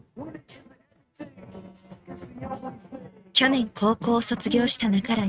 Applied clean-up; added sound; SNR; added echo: neural mask model RNNoise.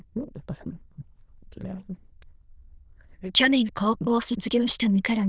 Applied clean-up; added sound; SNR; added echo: neural diffusion model UNIVERSE++.